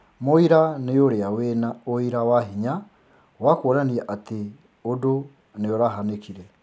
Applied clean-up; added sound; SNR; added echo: none; none; none; none.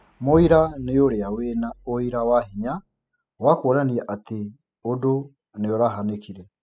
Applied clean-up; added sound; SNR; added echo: classical method spectral subtraction.